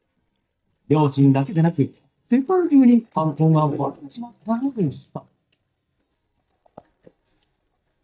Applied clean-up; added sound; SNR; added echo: neural mask model DeepFilterNet 3.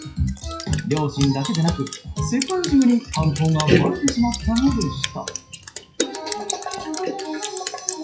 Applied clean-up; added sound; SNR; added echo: classical method WPE with log-MMSE.